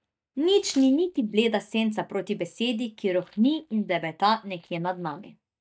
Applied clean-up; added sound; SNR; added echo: neural mask model DeepFilterNet 3.